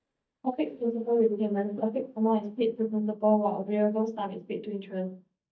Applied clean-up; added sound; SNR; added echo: neural mask model DeepFilterNet 3.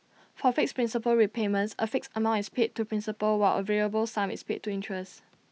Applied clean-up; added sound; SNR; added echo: none; none; none; none.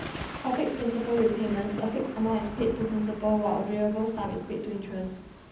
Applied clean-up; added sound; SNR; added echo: none; Thunder / Rain; 11 dB; reverberation time 0.8 s.